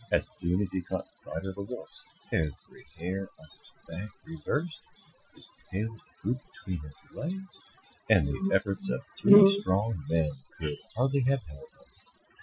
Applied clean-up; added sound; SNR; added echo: classical method Wiener filter.